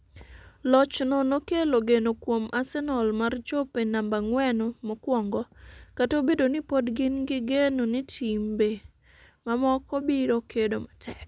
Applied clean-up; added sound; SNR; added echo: none; none; none; none.